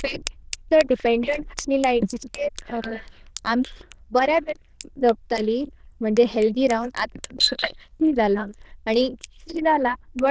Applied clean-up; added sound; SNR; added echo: neural diffusion model UNIVERSE++.